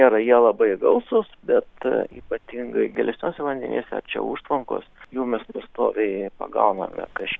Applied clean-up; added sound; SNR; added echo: none; none; none; none.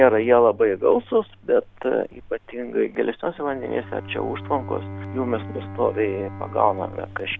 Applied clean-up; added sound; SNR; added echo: none; Bowed string instrument; 15 dB; none.